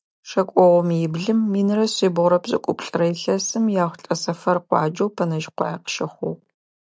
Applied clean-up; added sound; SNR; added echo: neural mask model DeepFilterNet 3.